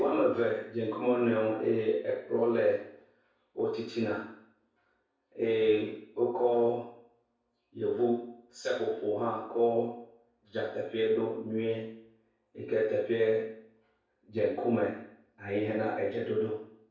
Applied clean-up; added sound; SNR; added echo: none; none; none; reverberation time 0.6 s.